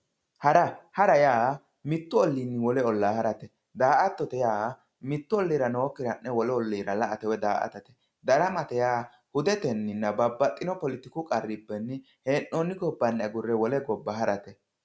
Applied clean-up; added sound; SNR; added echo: none; none; none; none.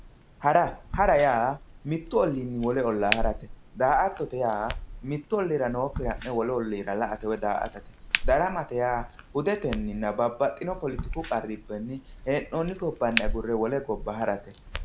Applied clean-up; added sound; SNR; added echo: none; Crack; 8 dB; none.